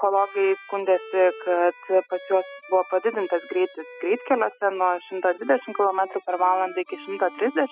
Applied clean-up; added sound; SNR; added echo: classical method spectral subtraction.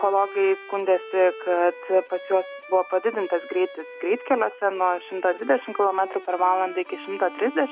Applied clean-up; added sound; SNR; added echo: none; Bowed string instrument; 16 dB; none.